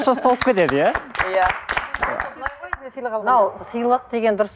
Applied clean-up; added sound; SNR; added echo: none; none; none; none.